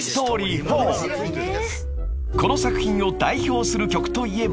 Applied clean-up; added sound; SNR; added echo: none; Zipper (clothing); 7 dB; none.